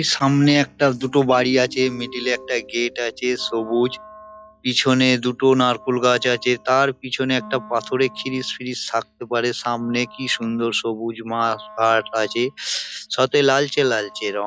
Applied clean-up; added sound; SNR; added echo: classical method log-MMSE.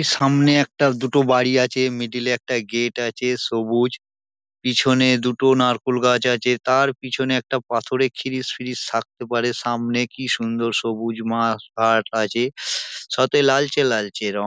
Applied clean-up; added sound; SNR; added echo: none; none; none; none.